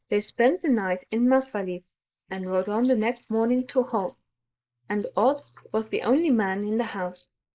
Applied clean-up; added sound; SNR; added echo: neural mask model Resemble Enhance denoiser.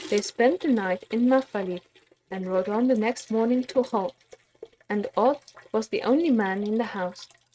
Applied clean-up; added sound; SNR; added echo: neural mask model RNNoise.